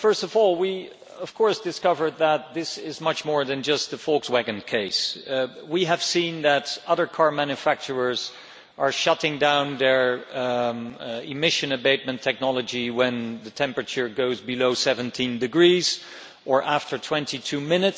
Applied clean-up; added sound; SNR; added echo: none; none; none; none.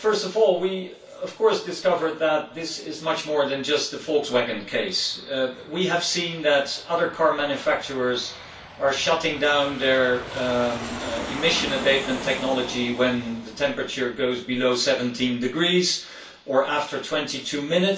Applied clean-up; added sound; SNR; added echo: none; Aircraft; 16 dB; reverberation time 0.3 s.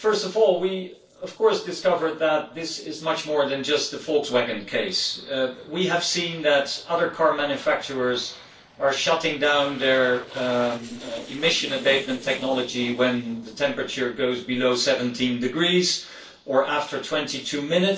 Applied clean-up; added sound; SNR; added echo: neural separator model SepFormer DNS4.